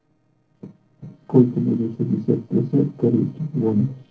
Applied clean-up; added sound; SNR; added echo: neural separator model SepFormer DNS4.